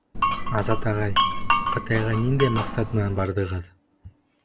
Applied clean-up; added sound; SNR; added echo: none; Glass; -1 dB; none.